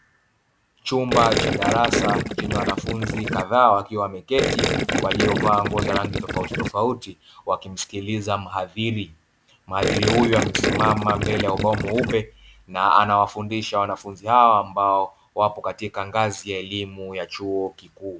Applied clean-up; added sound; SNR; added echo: none; Gurgling; 0 dB; none.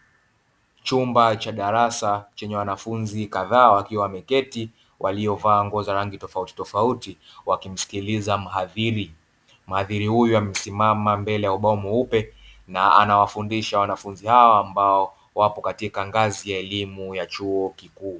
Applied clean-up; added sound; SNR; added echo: none; none; none; none.